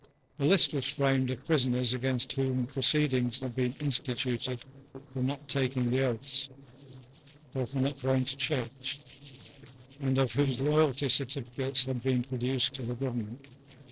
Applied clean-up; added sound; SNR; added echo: neural separator model SepFormer DNS4.